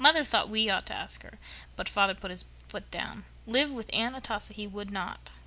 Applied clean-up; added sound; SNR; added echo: none; none; none; none.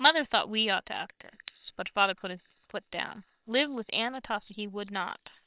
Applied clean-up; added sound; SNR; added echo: neural separator model SepFormer WHAM!.